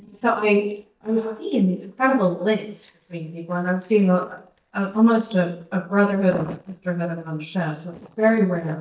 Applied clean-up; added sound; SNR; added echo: neural mask model DeepFilterNet 3.